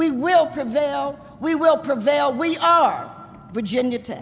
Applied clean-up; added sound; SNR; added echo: none; none; none; none.